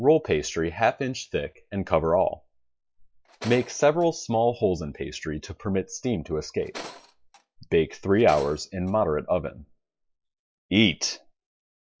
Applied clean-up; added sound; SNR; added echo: classical method log-MMSE.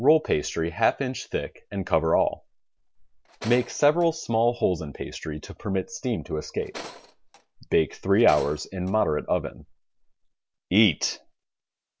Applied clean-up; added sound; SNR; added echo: none; Tools; 18 dB; none.